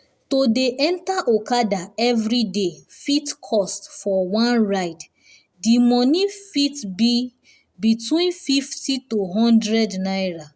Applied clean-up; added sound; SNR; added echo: none; none; none; none.